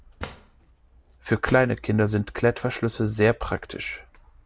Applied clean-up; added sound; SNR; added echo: none; Drawer open or close; 17 dB; none.